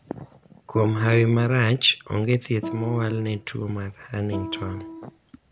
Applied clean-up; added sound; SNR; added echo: none; Guitar; 11 dB; none.